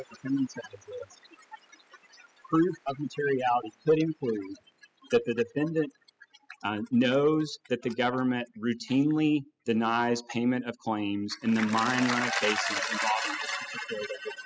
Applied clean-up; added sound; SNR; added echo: classical method spectral subtraction.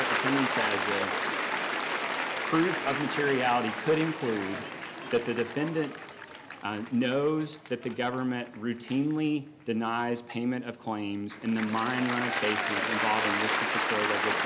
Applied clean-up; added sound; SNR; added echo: none; Applause / Cheering; 2 dB; none.